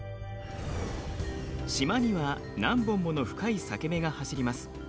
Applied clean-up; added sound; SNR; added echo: none; none; none; none.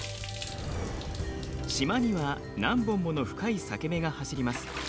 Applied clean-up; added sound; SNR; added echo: none; Water / Splash, splatter; 15 dB; none.